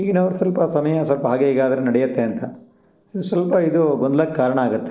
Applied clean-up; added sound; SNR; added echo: neural separator model SepFormer DNS4.